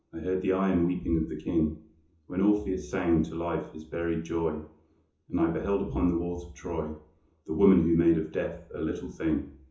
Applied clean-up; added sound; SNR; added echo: none; none; none; reverberation time 0.6 s.